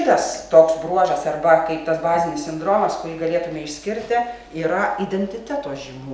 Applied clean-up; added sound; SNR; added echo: none; none; none; none.